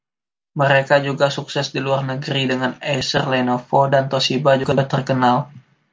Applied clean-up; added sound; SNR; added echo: none; none; none; none.